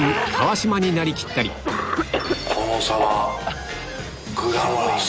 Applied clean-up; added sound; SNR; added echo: none; Cough; 8 dB; none.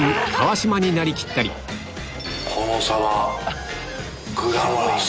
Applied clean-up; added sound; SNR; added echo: none; none; none; none.